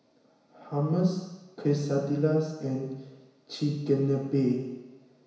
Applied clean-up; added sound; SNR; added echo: none; none; none; reverberation time 1.0 s.